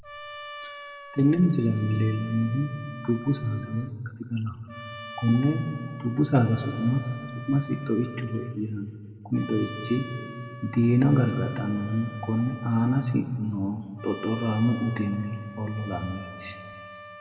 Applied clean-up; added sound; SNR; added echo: none; Trumpet; 16 dB; reverberation time 1.7 s.